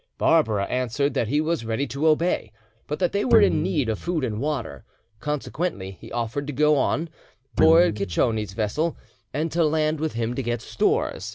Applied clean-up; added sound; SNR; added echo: none; Guitar; 5 dB; none.